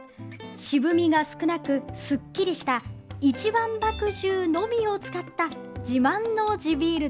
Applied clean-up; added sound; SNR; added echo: none; none; none; none.